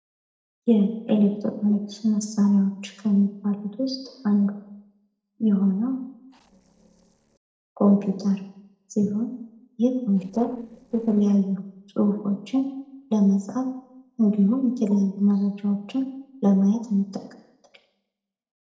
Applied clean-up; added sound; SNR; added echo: neural separator model SepFormer DNS4.